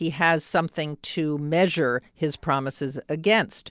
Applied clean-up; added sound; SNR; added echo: none; none; none; none.